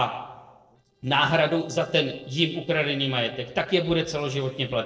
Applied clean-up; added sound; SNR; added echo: neural separator model SepFormer DNS4.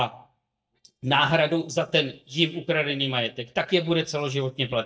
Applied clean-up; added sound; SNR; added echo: neural mask model DeepFilterNet 3.